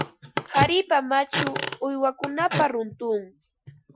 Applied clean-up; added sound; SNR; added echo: classical method Wiener filter.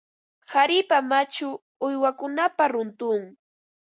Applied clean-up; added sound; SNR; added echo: none; none; none; none.